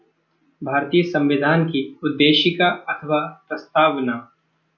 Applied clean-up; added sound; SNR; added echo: none; none; none; none.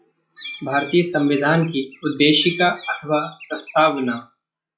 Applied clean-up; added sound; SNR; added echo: classical method log-MMSE.